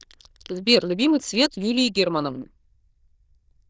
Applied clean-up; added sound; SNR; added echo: neural diffusion model UNIVERSE++.